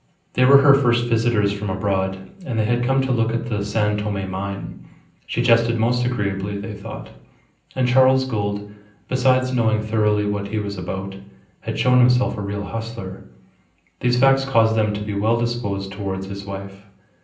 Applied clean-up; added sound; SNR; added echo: none; none; none; reverberation time 0.6 s.